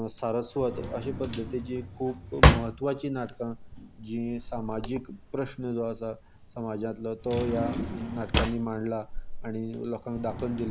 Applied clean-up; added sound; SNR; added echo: none; Drawer open or close; -1 dB; none.